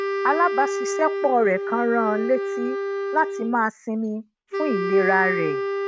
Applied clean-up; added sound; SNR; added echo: neural mask model RNNoise.